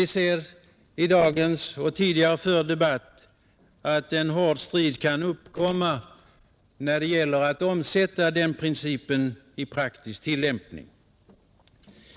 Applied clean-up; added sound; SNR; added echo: neural separator model SepFormer DNS4.